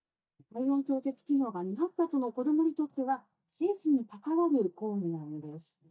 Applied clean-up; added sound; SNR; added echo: neural mask model DeepFilterNet 3.